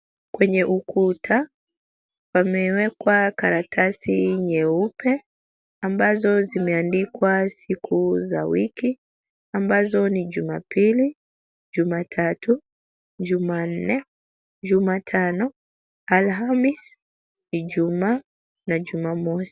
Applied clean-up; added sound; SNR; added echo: none; none; none; none.